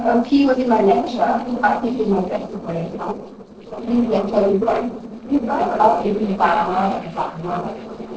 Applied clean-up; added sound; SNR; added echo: neural separator model SepFormer DNS4.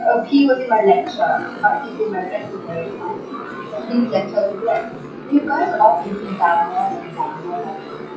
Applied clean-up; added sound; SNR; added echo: classical method WPE with log-MMSE.